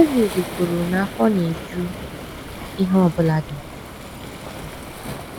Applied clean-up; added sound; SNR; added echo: none; Waves, surf; 10 dB; none.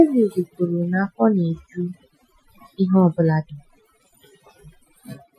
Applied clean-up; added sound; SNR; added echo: classical method Wiener filter.